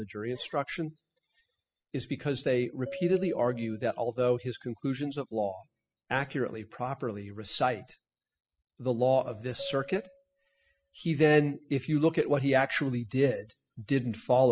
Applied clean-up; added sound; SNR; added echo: classical method spectral subtraction.